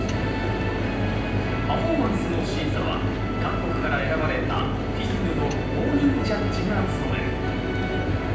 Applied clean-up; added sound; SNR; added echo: none; Mechanisms; -1 dB; reverberation time 0.9 s.